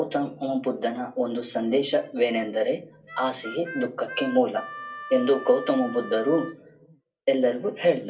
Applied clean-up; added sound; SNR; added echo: none; Harmonica; 14 dB; reverberation time 0.2 s.